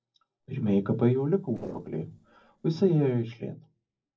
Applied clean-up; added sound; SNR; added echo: neural separator model SepFormer DNS4.